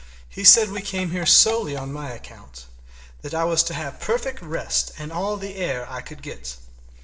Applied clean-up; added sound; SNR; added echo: neural separator model SepFormer DNS4.